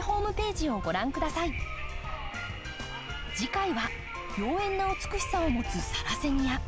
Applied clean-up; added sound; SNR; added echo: none; Wind; 5 dB; none.